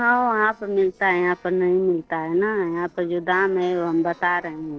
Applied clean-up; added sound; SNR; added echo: neural separator model SepFormer DNS4.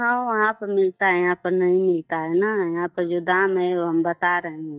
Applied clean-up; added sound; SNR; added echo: neural mask model DeepFilterNet 3.